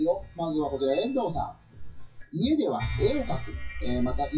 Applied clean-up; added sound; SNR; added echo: classical method WPE with log-MMSE.